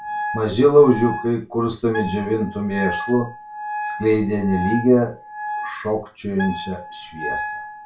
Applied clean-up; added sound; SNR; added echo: none; Wind instrument, woodwind instrument; 9 dB; reverberation time 0.2 s.